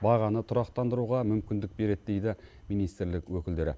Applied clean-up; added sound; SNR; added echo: none; none; none; none.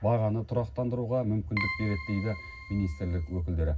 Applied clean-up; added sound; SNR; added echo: none; Keyboard (musical); 10 dB; reverberation time 0.4 s.